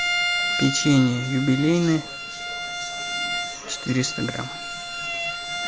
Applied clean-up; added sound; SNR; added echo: none; Bowed string instrument; 4 dB; none.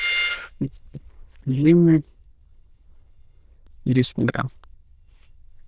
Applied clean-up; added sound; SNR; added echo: neural diffusion model UNIVERSE++.